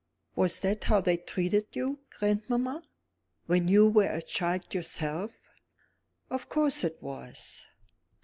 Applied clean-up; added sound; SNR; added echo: none; none; none; none.